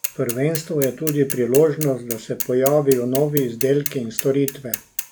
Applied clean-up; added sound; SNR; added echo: none; Mechanisms / Bicycle; 10 dB; none.